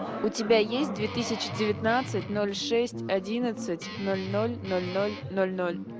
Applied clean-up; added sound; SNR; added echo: none; Guitar; 10 dB; none.